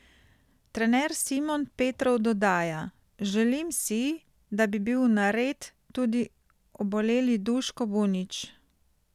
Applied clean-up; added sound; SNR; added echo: none; none; none; none.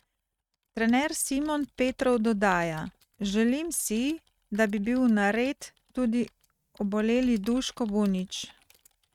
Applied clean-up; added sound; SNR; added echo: neural mask model RNNoise.